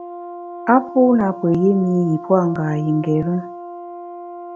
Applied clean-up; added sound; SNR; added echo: none; Brass instrument; 14 dB; none.